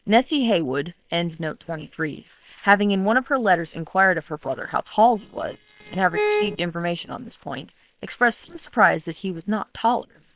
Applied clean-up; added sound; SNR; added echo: neural separator model SepFormer WHAM!.